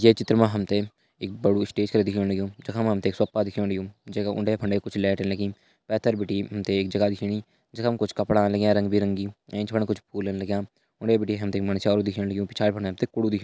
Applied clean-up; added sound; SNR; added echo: none; none; none; none.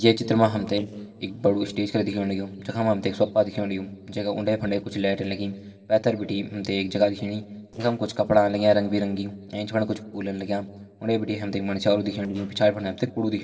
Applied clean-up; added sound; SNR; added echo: neural separator model SepFormer DNS4.